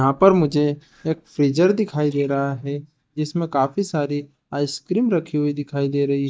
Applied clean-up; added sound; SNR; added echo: neural mask model DeepFilterNet 3.